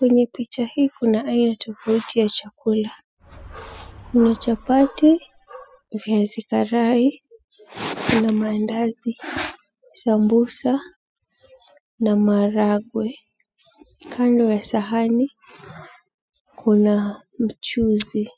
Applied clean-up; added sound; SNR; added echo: classical method spectral subtraction.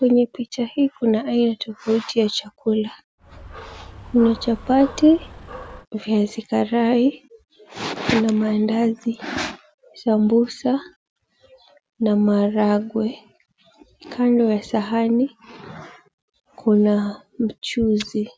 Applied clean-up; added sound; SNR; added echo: none; Dog; 16 dB; none.